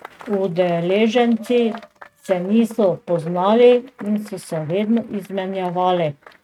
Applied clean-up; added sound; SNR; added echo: neural mask model RNNoise.